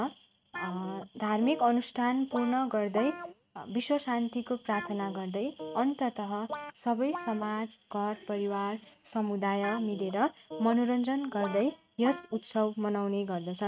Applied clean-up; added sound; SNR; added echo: neural mask model RNNoise.